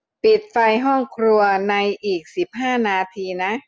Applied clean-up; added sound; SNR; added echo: none; none; none; none.